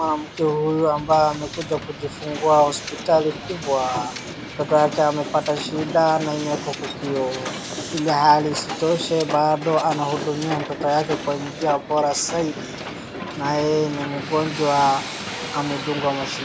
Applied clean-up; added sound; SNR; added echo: none; Hiss; 9 dB; none.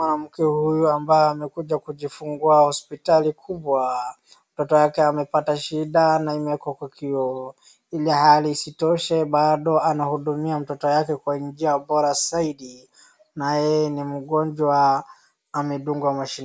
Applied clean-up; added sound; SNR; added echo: none; none; none; none.